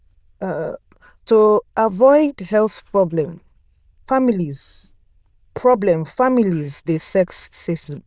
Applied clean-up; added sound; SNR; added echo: neural diffusion model UNIVERSE++.